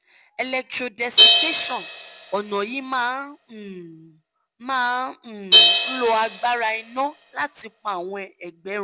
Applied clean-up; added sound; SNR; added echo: none; Crash cymbal; -4 dB; none.